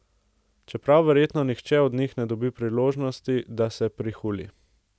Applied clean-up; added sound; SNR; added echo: none; none; none; none.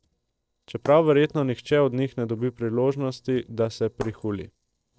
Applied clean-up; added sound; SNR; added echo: neural separator model SepFormer DNS4.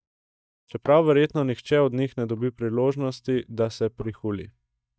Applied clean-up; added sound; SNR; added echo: neural mask model DeepFilterNet 3.